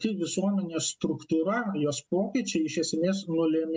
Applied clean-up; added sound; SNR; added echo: none; none; none; none.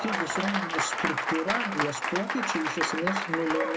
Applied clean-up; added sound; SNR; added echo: none; Applause; -2 dB; none.